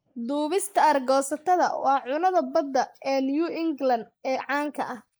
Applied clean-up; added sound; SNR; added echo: neural mask model Resemble Enhance denoiser.